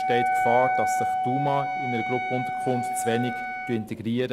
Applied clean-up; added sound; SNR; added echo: none; Wind instrument, woodwind instrument; -1 dB; none.